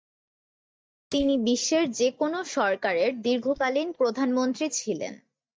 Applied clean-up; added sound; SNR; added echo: neural mask model DeepFilterNet 3.